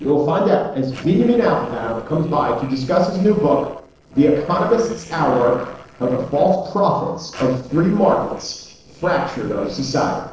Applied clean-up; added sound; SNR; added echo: neural separator model SepFormer DNS4.